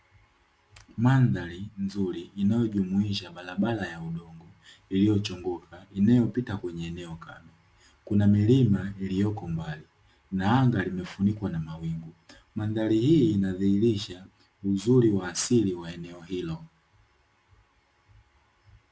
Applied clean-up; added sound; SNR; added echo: none; none; none; none.